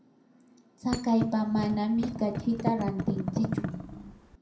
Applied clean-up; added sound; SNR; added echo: none; Thump, thud; 5 dB; reverberation time 0.6 s.